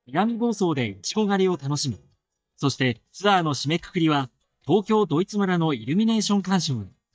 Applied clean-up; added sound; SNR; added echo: neural mask model DeepFilterNet 3.